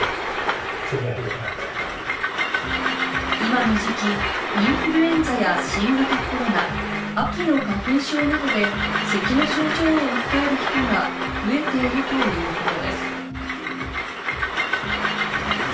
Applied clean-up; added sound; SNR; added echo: none; Train; 1 dB; reverberation time 0.3 s.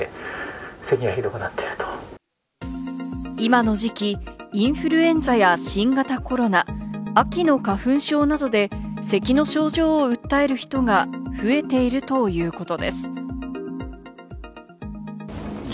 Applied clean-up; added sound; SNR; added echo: none; none; none; none.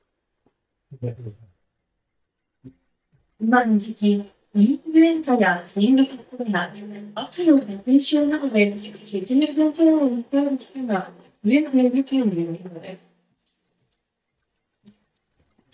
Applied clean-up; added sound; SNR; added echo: neural mask model DeepFilterNet 3.